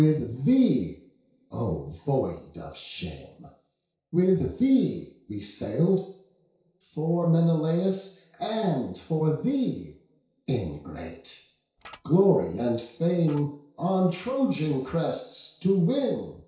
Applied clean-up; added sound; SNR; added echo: neural separator model SepFormer DNS4.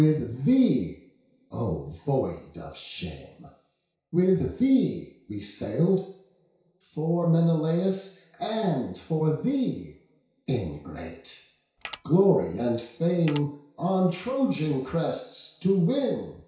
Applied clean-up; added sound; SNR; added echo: none; Mechanisms; 12 dB; reverberation time 0.6 s.